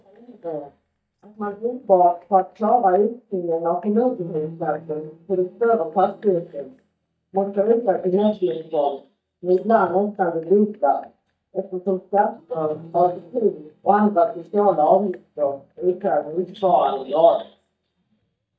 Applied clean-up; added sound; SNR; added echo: neural mask model DeepFilterNet 3.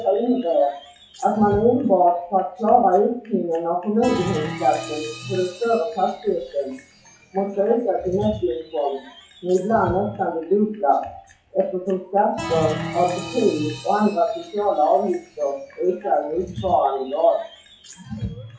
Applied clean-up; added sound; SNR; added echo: classical method WPE with log-MMSE.